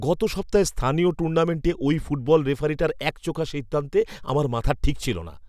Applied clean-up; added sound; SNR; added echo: none; none; none; none.